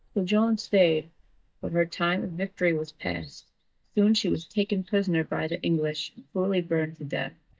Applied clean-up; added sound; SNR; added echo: neural mask model DeepFilterNet 3.